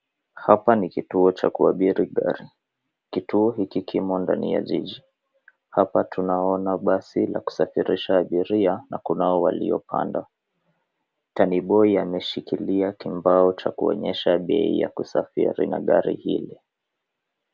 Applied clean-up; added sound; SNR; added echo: none; none; none; none.